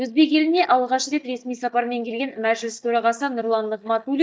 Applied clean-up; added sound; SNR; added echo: neural mask model DeepFilterNet 3.